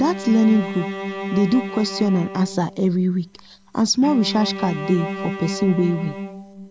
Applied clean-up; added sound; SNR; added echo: none; Bowed string instrument; 9 dB; none.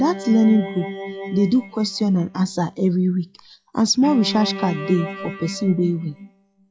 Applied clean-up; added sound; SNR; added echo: classical method log-MMSE.